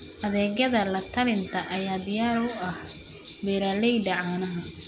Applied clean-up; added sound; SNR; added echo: none; Bell; 11 dB; none.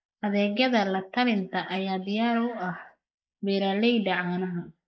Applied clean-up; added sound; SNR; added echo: neural mask model Resemble Enhance denoiser.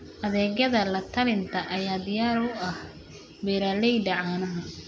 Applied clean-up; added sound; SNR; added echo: none; none; none; none.